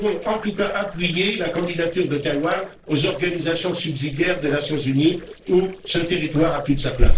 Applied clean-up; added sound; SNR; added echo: neural separator model SepFormer DNS4.